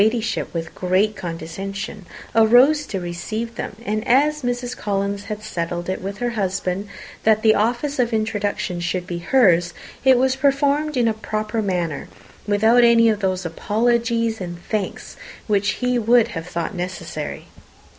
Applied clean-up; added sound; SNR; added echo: none; none; none; none.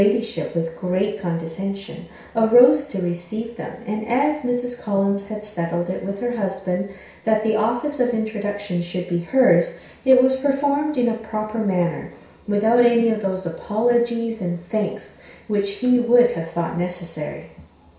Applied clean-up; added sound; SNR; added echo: none; none; none; reverberation time 0.6 s.